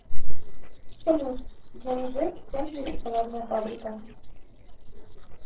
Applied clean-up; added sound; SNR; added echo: neural separator model SepFormer DNS4.